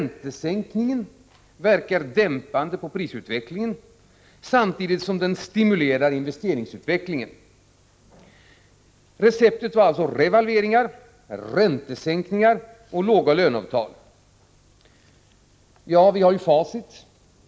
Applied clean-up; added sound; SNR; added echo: none; none; none; none.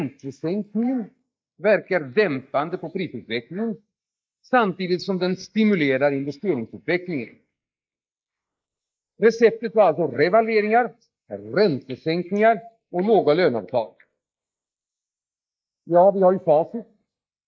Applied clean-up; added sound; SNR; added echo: neural mask model Resemble Enhance denoiser.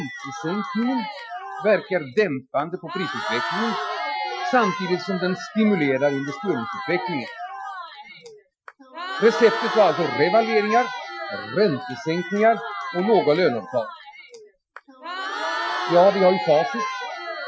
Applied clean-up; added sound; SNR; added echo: classical method Wiener filter.